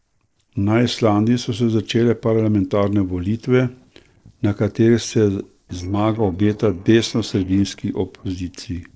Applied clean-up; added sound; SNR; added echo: neural separator model SepFormer DNS4.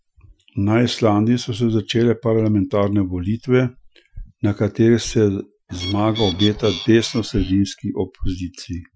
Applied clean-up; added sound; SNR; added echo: classical method Wiener filter.